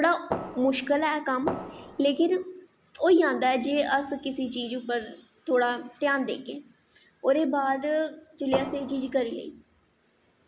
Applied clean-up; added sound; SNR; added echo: none; Fireworks; 8 dB; none.